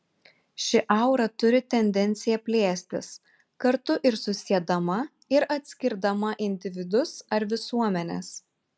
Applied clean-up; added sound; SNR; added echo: none; none; none; none.